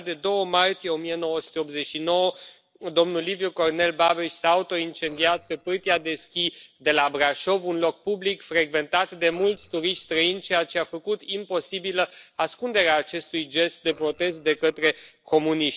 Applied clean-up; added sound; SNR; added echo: neural separator model SepFormer DNS4.